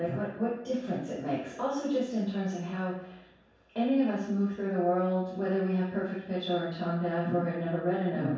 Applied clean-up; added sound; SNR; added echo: none; none; none; reverberation time 0.7 s.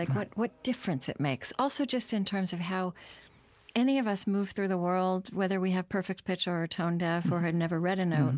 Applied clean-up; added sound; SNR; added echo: none; none; none; none.